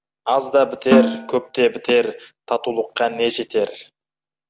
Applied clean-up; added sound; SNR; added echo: none; Snare drum; 2 dB; none.